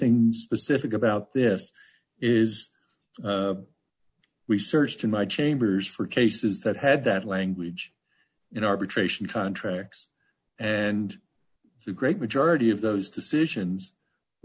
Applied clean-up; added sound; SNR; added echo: none; none; none; none.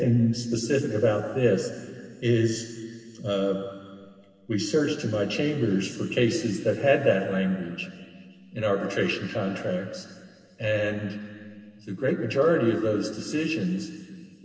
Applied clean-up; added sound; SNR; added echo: none; none; none; reverberation time 2.3 s.